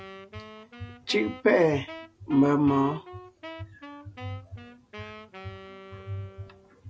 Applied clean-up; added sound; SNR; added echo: none; Wind instrument, woodwind instrument; 16 dB; none.